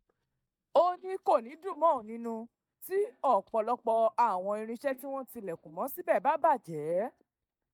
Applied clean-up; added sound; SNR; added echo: neural mask model DeepFilterNet 3.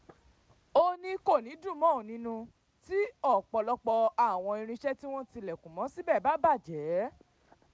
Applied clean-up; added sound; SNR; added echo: none; none; none; none.